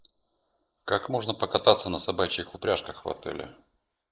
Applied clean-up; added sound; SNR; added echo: neural mask model Resemble Enhance denoiser.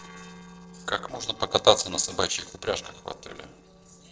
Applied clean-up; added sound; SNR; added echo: neural separator model SepFormer DNS4.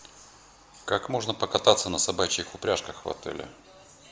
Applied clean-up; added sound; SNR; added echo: none; none; none; none.